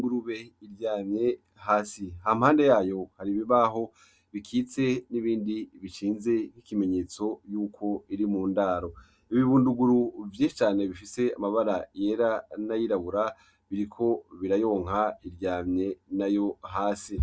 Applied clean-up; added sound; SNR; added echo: none; none; none; none.